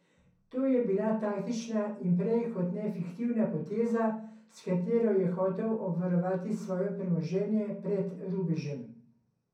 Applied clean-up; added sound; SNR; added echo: none; none; none; reverberation time 0.6 s.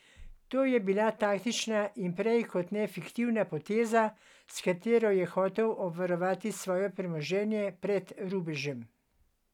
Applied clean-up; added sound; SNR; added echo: none; none; none; none.